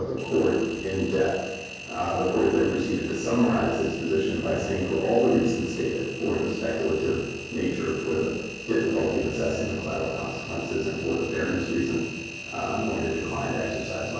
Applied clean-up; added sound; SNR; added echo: none; Engine; 13 dB; reverberation time 1.3 s.